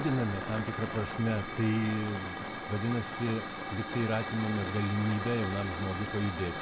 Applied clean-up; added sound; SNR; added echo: none; Hiss / Fire; 5 dB; none.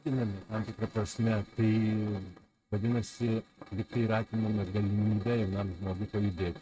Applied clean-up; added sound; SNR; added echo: neural mask model RNNoise.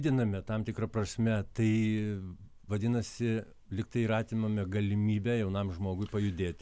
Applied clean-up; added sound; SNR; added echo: none; none; none; none.